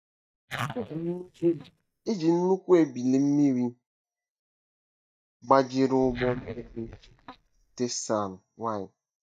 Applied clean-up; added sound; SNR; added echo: neural mask model DeepFilterNet 3.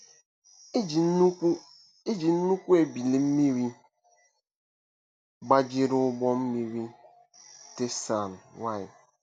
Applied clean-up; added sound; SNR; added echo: none; none; none; none.